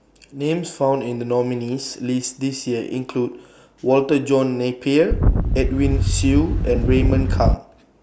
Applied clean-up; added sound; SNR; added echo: none; Wind; -3 dB; none.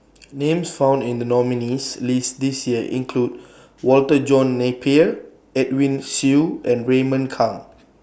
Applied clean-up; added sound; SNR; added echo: none; none; none; none.